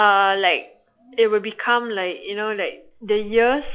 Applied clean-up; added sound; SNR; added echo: classical method log-MMSE.